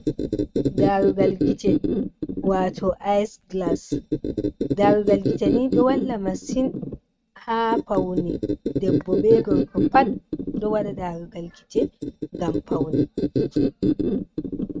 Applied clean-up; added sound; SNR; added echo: neural mask model RNNoise.